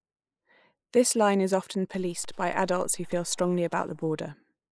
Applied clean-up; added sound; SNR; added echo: neural mask model Resemble Enhance denoiser.